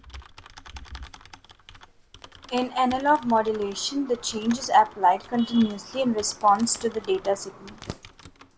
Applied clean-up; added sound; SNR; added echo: none; Typing + Zipper (clothing); 20 dB; none.